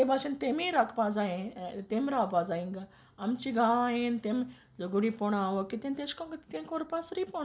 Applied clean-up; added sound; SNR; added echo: none; none; none; none.